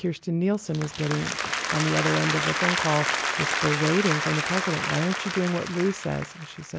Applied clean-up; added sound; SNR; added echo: none; Applause; 2 dB; none.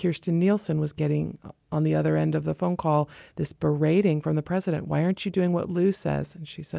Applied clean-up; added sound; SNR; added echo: none; none; none; none.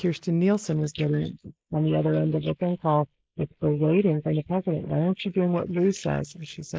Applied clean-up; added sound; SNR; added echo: neural mask model Resemble Enhance denoiser.